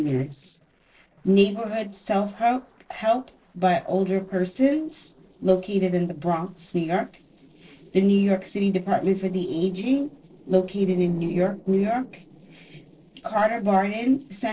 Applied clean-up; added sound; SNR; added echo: neural separator model SepFormer DNS4.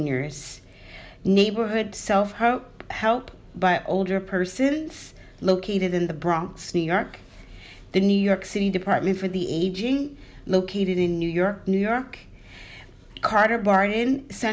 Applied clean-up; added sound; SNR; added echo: none; none; none; none.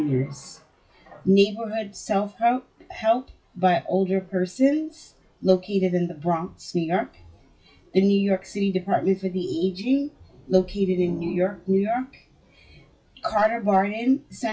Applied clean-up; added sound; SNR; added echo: classical method WPE with log-MMSE.